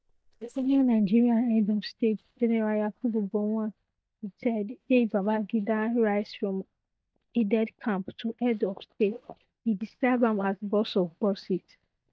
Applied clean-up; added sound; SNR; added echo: neural mask model DeepFilterNet 3.